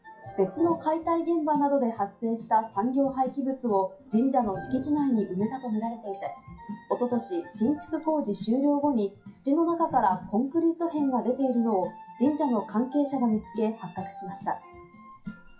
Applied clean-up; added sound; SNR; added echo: classical method WPE with log-MMSE.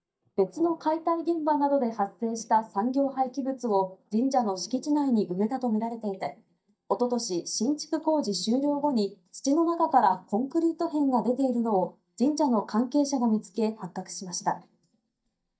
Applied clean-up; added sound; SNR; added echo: neural mask model DeepFilterNet 3.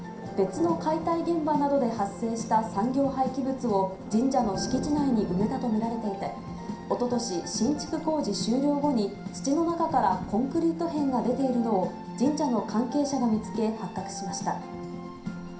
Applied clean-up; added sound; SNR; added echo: none; Thunder / Rain; 16 dB; reverberation time 0.5 s.